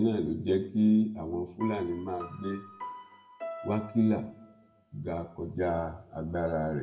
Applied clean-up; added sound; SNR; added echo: none; Piano; 14 dB; reverberation time 0.5 s.